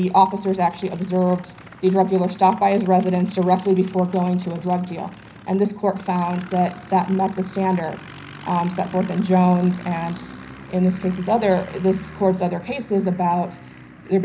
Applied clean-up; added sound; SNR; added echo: none; Aircraft; 19 dB; reverberation time 0.5 s.